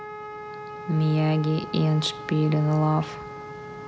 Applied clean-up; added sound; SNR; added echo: none; Wind instrument, woodwind instrument; 13 dB; none.